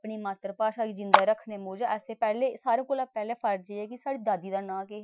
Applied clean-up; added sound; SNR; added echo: classical method Wiener filter.